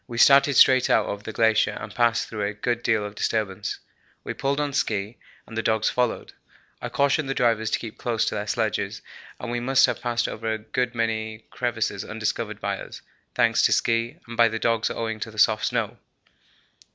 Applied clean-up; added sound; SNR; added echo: none; none; none; none.